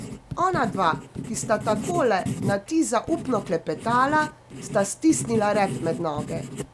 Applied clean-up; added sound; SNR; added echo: none; Writing; 8 dB; none.